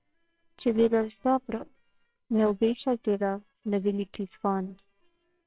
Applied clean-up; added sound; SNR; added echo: neural separator model SepFormer WHAMR!.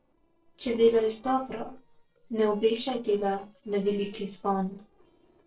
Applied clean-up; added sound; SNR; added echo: neural separator model SepFormer DNS4.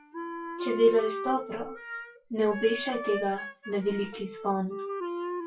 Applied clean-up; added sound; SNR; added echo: classical method WPE with log-MMSE.